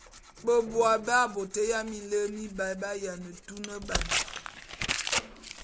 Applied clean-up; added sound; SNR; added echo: none; Tearing; 6 dB; none.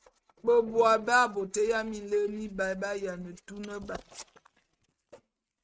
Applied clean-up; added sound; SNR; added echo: neural mask model RNNoise.